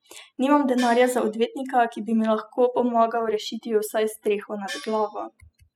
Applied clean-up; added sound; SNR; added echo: classical method spectral subtraction.